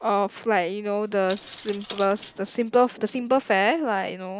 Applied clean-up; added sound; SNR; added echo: none; Coin (dropping); 17 dB; none.